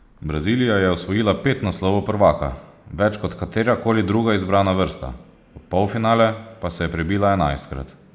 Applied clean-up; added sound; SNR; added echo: none; none; none; none.